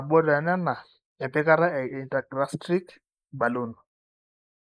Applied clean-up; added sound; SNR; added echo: neural mask model Resemble Enhance denoiser.